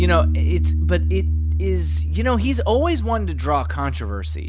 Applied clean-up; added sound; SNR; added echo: none; Piano; -4 dB; none.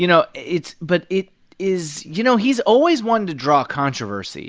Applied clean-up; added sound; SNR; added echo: none; none; none; none.